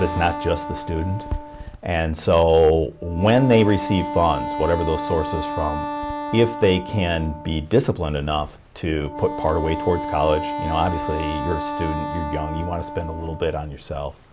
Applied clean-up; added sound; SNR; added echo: none; Wind instrument, woodwind instrument; 8 dB; none.